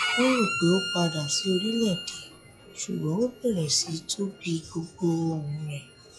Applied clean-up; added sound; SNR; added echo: classical method log-MMSE.